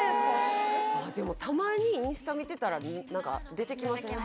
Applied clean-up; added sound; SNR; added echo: none; none; none; none.